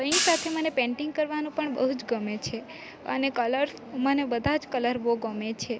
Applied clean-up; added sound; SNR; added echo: none; Hi-hat; 4 dB; none.